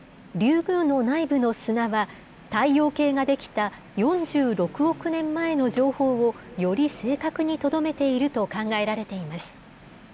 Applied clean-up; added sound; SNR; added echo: none; none; none; none.